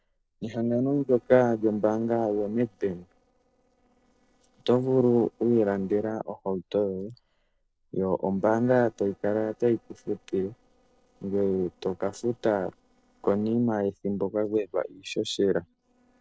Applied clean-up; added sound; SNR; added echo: neural separator model SepFormer DNS4.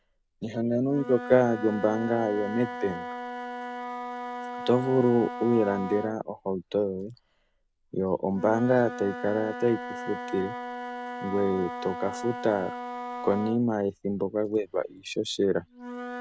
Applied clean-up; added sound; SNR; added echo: none; Wind instrument, woodwind instrument; 10 dB; none.